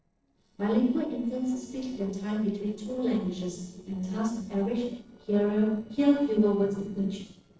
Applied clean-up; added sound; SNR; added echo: neural separator model SepFormer DNS4.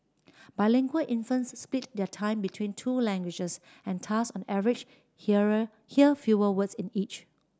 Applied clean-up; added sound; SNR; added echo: none; none; none; none.